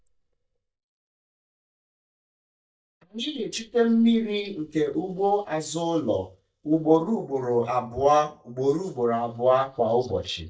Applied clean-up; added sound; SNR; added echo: neural mask model DeepFilterNet 3.